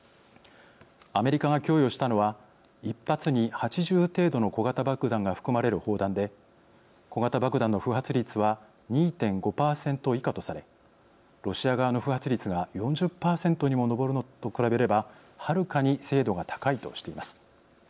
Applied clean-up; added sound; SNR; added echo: none; none; none; none.